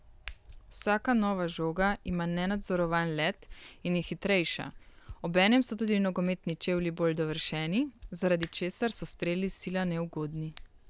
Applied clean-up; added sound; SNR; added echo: none; Hands; 18 dB; none.